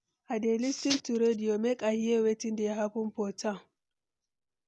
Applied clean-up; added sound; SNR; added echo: none; none; none; none.